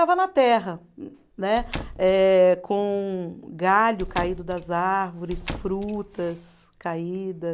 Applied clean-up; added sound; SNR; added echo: none; Squeak / Slam / Wood; 12 dB; none.